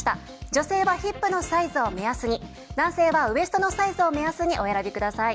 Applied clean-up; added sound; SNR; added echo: none; none; none; none.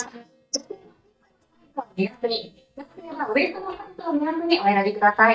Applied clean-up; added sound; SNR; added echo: neural mask model DeepFilterNet 3.